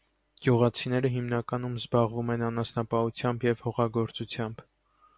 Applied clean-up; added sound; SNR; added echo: none; none; none; none.